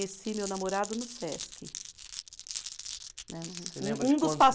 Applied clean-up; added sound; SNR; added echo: none; Glass; 12 dB; none.